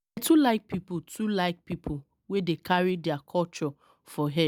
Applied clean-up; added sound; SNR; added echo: none; none; none; none.